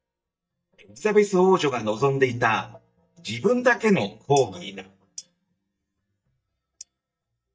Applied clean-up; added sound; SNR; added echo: neural mask model DeepFilterNet 3.